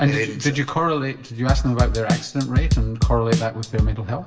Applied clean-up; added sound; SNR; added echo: none; Drum / Drum kit; -2 dB; reverberation time 0.7 s.